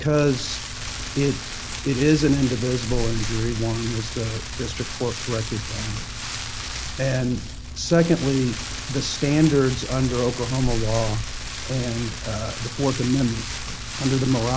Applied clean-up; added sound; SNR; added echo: none; Rain; 6 dB; none.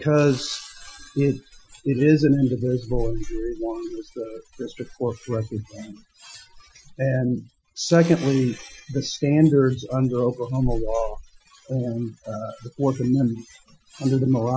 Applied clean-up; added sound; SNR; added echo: classical method Wiener filter.